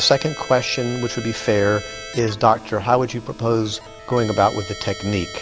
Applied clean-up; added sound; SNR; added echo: none; Keyboard (musical); 14 dB; none.